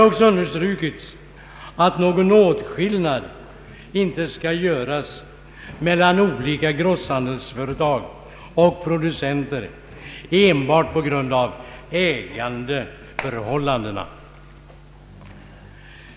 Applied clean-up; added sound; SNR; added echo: none; Clapping; 16 dB; none.